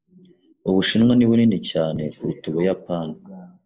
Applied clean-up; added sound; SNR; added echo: neural mask model Resemble Enhance denoiser.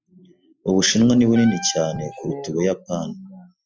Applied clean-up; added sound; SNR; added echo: classical method Wiener filter.